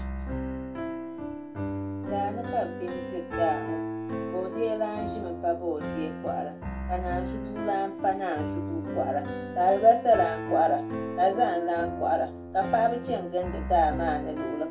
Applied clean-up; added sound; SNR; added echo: none; Piano; 5 dB; reverberation time 0.2 s.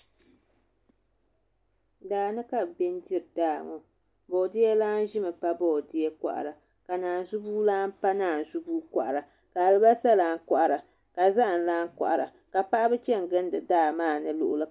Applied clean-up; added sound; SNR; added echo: none; none; none; none.